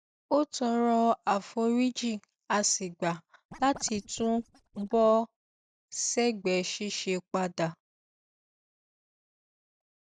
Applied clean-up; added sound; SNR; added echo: neural mask model DeepFilterNet 3.